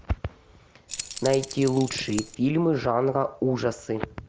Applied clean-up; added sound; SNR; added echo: none; Keys jangling; 11 dB; none.